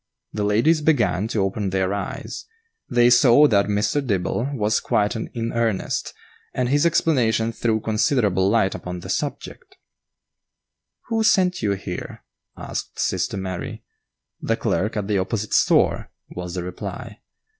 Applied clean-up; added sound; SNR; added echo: none; none; none; none.